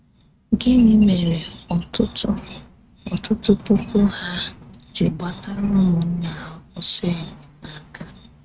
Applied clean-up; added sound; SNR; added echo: neural mask model RNNoise.